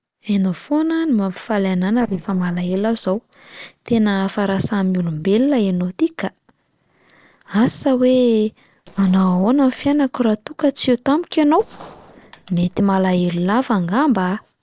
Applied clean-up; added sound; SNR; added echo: neural separator model SepFormer DNS4.